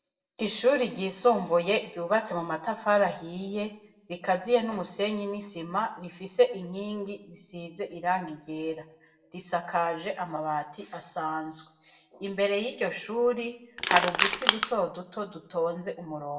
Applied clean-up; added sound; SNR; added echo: none; Crushing; -1 dB; reverberation time 0.6 s.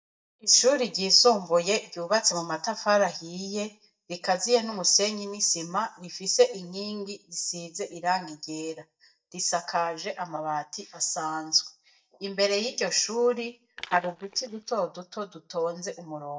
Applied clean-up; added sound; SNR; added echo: neural mask model DeepFilterNet 3.